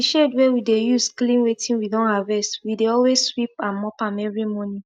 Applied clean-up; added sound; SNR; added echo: neural mask model DeepFilterNet 3.